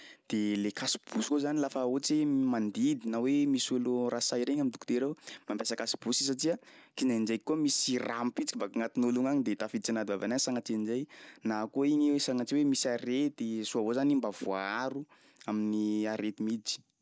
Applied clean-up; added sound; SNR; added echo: none; none; none; none.